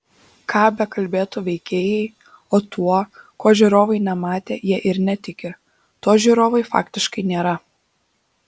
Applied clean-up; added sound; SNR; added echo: none; none; none; none.